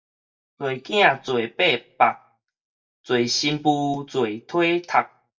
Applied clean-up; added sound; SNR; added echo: neural mask model DeepFilterNet 3.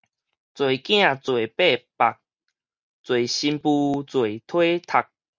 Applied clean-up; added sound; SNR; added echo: none; none; none; none.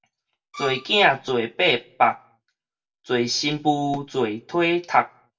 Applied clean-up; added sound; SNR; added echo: none; Bowed string instrument; 13 dB; reverberation time 0.2 s.